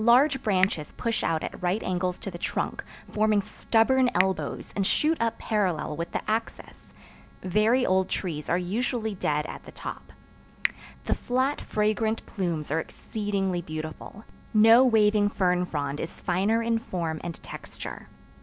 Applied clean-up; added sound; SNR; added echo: none; Finger snapping; 13 dB; none.